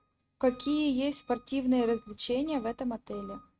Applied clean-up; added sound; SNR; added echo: neural mask model RNNoise.